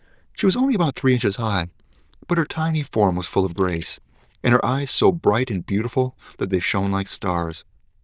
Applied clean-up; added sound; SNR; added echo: neural diffusion model UNIVERSE++.